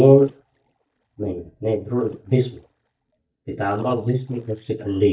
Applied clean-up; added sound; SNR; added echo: neural mask model DeepFilterNet 3.